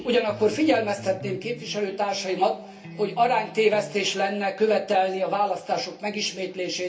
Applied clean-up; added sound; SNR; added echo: none; Electric guitar; 17 dB; reverberation time 0.3 s.